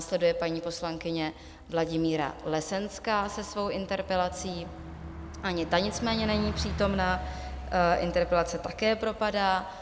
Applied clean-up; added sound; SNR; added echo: none; Bus; 11 dB; none.